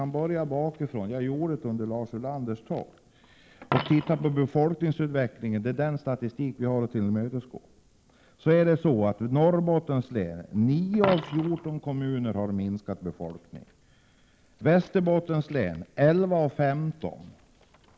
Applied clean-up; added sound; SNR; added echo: none; Coin (dropping); 17 dB; none.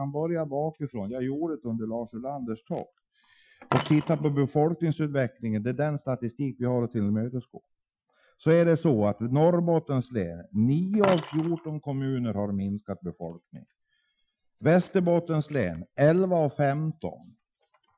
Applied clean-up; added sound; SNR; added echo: classical method Wiener filter.